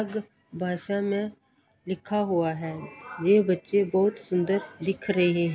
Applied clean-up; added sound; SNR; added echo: none; none; none; none.